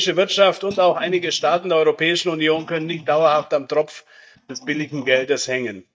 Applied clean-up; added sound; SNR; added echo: neural mask model DeepFilterNet 3.